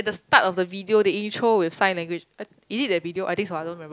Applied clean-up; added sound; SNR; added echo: none; none; none; none.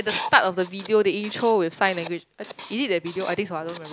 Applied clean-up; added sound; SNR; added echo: none; Writing; 8 dB; none.